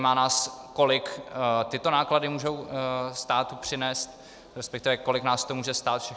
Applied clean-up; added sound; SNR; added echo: none; none; none; none.